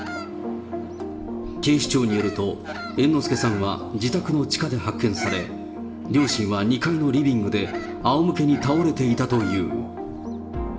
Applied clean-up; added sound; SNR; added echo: none; Bird vocalization, bird call, bird song; 17 dB; reverberation time 0.8 s.